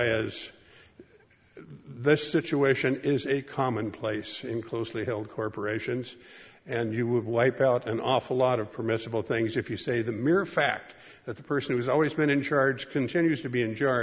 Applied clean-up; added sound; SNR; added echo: none; none; none; none.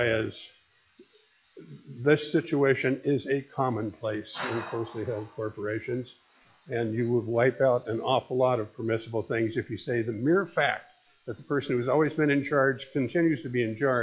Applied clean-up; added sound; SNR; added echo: classical method log-MMSE.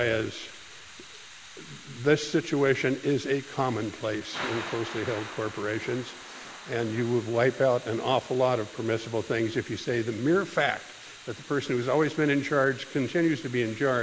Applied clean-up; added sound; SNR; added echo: none; Thunder / Rain; 16 dB; none.